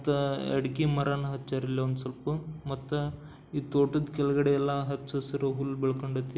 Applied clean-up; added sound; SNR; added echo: none; none; none; none.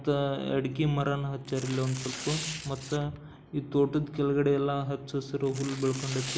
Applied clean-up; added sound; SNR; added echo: none; Tearing; 14 dB; none.